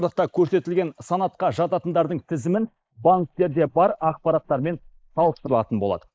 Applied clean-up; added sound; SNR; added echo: neural mask model Resemble Enhance denoiser.